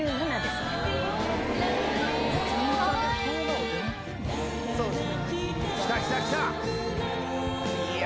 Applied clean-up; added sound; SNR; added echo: none; none; none; none.